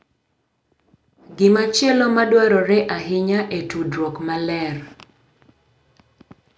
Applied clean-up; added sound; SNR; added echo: none; none; none; none.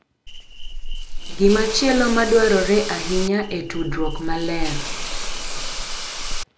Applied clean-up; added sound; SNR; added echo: none; Hiss / Insect; 3 dB; none.